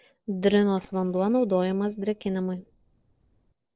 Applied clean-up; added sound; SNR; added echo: neural separator model SepFormer DNS4.